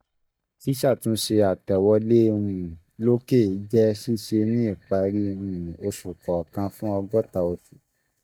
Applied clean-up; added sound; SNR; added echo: neural mask model DeepFilterNet 3.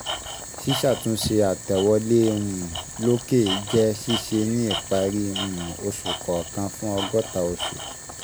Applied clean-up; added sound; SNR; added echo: none; Boiling + Tools; 9 dB; none.